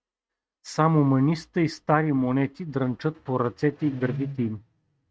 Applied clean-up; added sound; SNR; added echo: neural mask model RNNoise.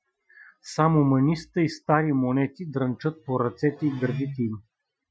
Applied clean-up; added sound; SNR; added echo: classical method Wiener filter.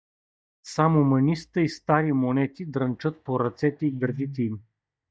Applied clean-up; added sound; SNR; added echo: neural mask model DeepFilterNet 3.